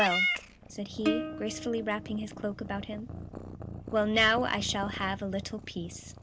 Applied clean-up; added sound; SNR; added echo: none; Meow / Purr + Plucked string instrument; 4 dB; none.